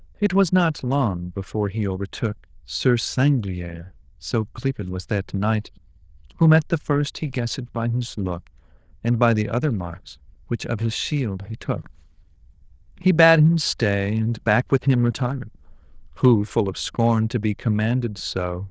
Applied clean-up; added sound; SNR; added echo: neural diffusion model UNIVERSE++.